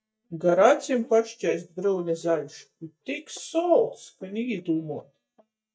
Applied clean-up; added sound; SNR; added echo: neural mask model DeepFilterNet 3.